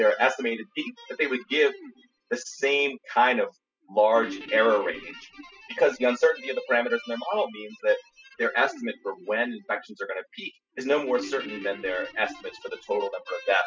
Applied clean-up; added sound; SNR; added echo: classical method spectral subtraction.